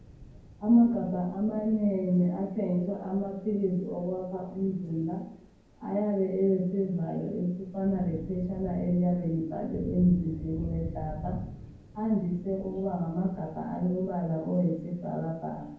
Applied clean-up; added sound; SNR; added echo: none; Thunder / Rain; 15 dB; reverberation time 0.9 s.